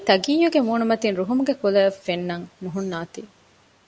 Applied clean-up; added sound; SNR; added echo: none; none; none; none.